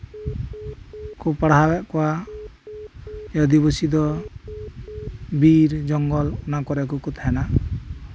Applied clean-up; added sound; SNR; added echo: none; Telephone; 18 dB; none.